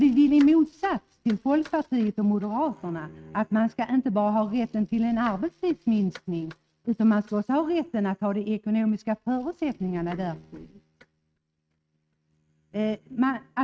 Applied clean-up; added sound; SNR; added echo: neural mask model RNNoise.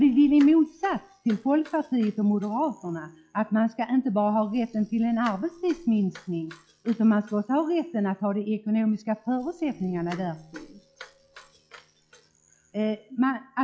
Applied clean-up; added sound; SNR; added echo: classical method log-MMSE.